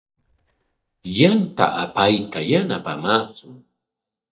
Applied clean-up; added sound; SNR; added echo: neural mask model DeepFilterNet 3.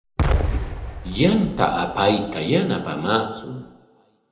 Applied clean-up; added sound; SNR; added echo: none; Explosion; 4 dB; reverberation time 0.8 s.